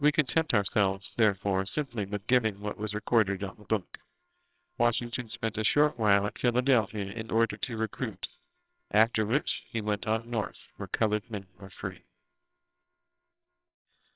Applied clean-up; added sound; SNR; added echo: neural separator model SepFormer WHAMR!.